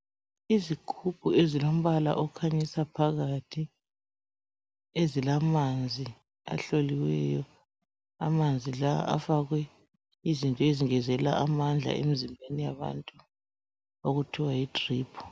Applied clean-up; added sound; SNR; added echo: none; none; none; none.